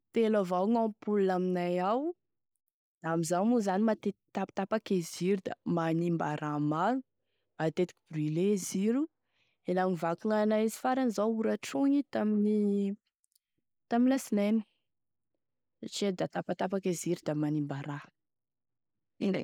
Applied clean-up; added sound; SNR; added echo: neural mask model Resemble Enhance denoiser.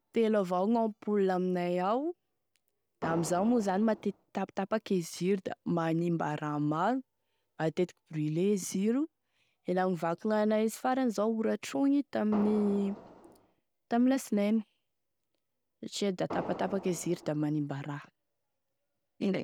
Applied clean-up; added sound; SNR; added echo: none; Fireworks; 11 dB; none.